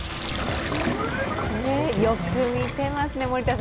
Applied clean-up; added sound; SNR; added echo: none; Sink (filling or washing); 4 dB; none.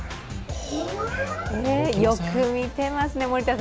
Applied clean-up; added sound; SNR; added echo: none; none; none; none.